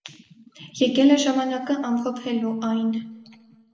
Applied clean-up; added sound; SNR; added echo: none; none; none; reverberation time 1.0 s.